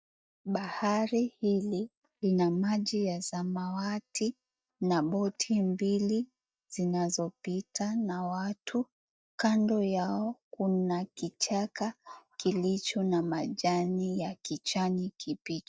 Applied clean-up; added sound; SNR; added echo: neural mask model DeepFilterNet 3.